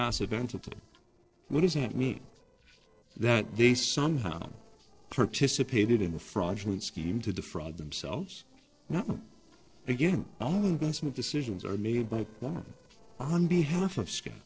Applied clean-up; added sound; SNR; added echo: neural separator model SepFormer DNS4.